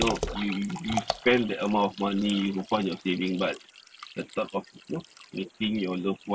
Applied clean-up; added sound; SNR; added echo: none; Liquid; 10 dB; none.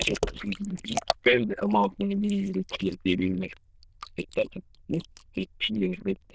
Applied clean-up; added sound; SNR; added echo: neural diffusion model UNIVERSE++.